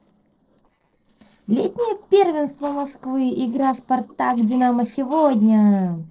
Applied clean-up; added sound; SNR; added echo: neural separator model SepFormer DNS4.